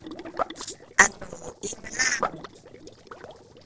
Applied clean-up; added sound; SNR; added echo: neural separator model SepFormer DNS4.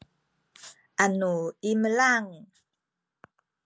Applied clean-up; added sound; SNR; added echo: none; none; none; none.